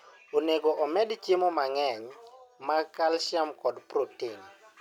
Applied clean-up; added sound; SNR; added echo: none; none; none; none.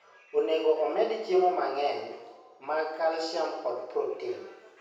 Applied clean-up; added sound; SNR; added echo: none; none; none; reverberation time 0.9 s.